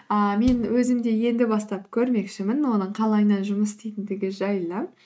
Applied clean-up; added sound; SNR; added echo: neural mask model RNNoise.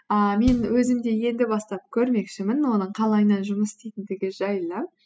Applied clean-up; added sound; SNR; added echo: classical method spectral subtraction.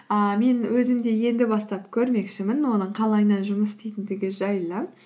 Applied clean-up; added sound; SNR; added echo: none; none; none; none.